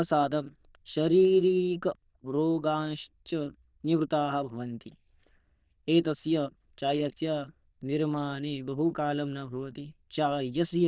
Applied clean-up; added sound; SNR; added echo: neural diffusion model UNIVERSE++.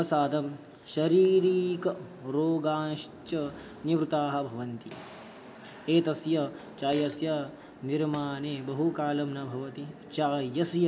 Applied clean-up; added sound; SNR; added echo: none; Fart; 17 dB; none.